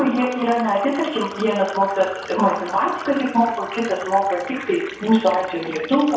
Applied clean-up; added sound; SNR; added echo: none; Fill (with liquid); 14 dB; reverberation time 0.7 s.